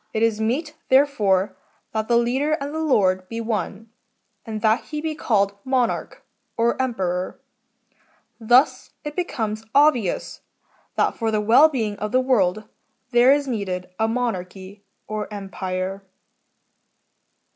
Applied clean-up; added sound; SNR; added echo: none; none; none; none.